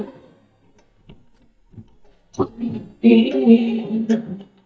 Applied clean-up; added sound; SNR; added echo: neural mask model DeepFilterNet 3.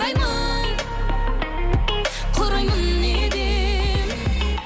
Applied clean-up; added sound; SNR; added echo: none; none; none; none.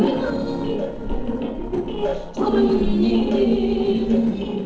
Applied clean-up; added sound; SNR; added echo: neural separator model SepFormer DNS4.